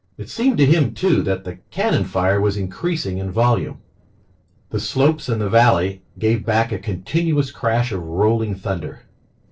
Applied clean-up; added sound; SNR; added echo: neural separator model SepFormer DNS4.